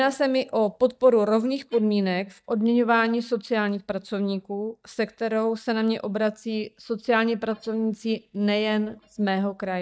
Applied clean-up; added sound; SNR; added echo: neural mask model DeepFilterNet 3.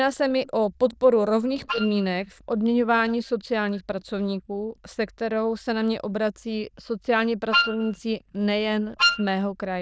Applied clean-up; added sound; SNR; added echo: neural diffusion model UNIVERSE++.